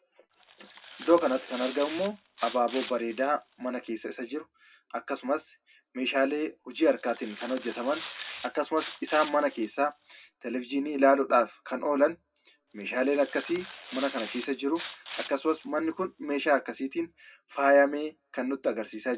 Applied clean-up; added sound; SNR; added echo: none; Tearing; 15 dB; reverberation time 0.2 s.